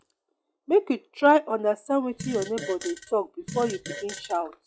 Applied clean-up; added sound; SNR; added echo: classical method log-MMSE.